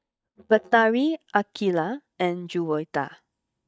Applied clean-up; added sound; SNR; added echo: neural mask model DeepFilterNet 3.